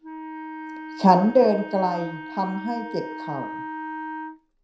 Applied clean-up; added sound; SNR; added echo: none; Wind instrument, woodwind instrument; 11 dB; reverberation time 0.4 s.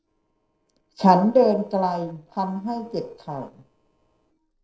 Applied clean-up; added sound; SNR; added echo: neural separator model SepFormer DNS4.